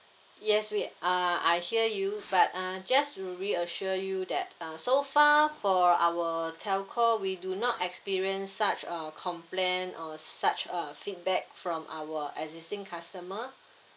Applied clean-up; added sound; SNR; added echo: neural mask model Resemble Enhance denoiser.